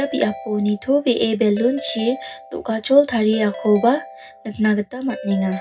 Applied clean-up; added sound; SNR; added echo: none; Ringtone / Keyboard (musical); 15 dB; reverberation time 0.4 s.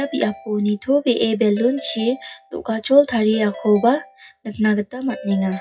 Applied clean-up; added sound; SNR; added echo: classical method WPE with log-MMSE.